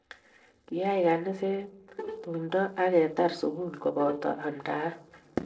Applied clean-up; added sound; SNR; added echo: neural separator model SepFormer DNS4.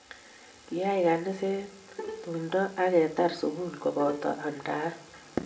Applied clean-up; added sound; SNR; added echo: none; Bowed string instrument; 13 dB; reverberation time 0.7 s.